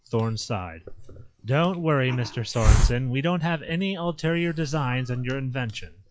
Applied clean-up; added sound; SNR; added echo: classical method log-MMSE.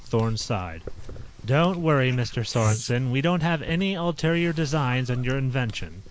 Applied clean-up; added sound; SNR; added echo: neural mask model Resemble Enhance denoiser.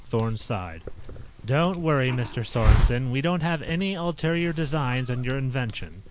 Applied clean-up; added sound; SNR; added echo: none; Hiss; 3 dB; none.